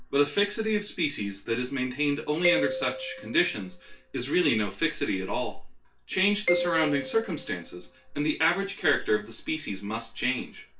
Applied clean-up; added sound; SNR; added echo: none; Marimba, xylophone; 8 dB; reverberation time 0.2 s.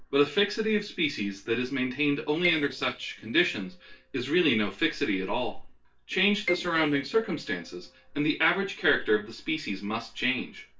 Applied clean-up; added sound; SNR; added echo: neural separator model SepFormer DNS4.